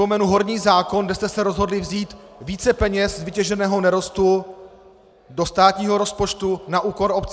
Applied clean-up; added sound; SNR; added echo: none; none; none; none.